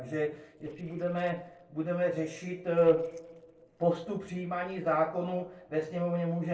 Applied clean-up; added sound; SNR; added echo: neural separator model SepFormer DNS4.